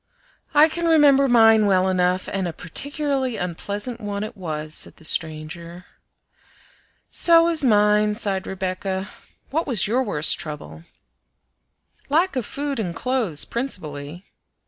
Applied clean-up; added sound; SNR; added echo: none; none; none; none.